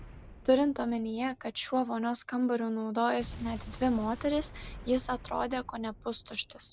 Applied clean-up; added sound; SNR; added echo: none; Explosion; 16 dB; none.